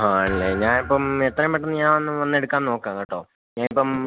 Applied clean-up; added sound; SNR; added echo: none; Thump, thud; 14 dB; none.